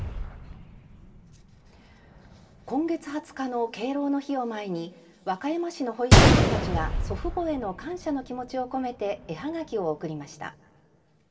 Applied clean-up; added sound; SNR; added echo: none; Gunshot, gunfire; -3 dB; reverberation time 1.4 s.